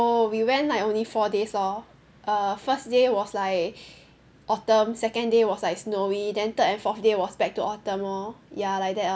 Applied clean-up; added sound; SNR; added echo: none; none; none; none.